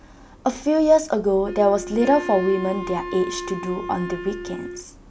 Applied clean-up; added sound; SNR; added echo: none; Wind instrument, woodwind instrument; 10 dB; none.